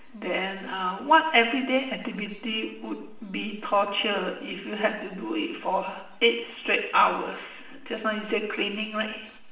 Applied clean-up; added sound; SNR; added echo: none; none; none; reverberation time 0.8 s.